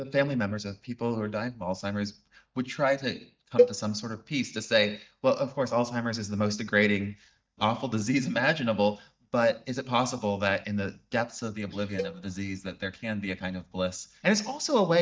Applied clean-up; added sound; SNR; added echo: neural mask model DeepFilterNet 3.